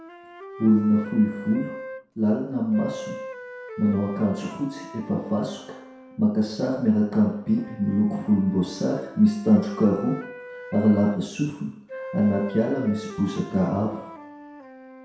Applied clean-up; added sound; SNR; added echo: none; Wind instrument, woodwind instrument; 15 dB; reverberation time 0.7 s.